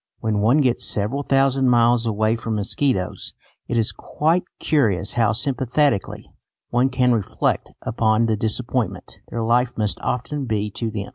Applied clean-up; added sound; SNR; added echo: none; none; none; none.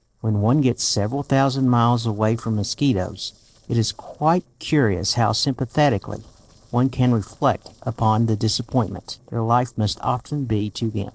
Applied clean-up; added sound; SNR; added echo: neural separator model SepFormer DNS4.